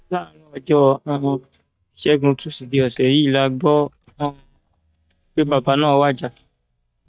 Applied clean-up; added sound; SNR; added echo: neural mask model DeepFilterNet 3.